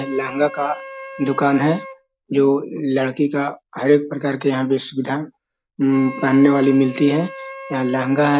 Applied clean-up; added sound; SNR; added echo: none; Wind instrument, woodwind instrument; 17 dB; none.